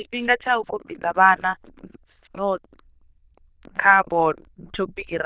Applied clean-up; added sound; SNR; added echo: neural diffusion model UNIVERSE++.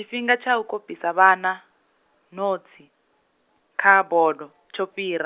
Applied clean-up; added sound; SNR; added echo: none; none; none; none.